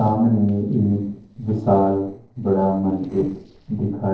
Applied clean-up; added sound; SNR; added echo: neural separator model SepFormer DNS4.